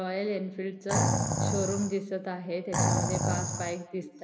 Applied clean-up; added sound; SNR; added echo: none; Animal; -4 dB; reverberation time 2.0 s.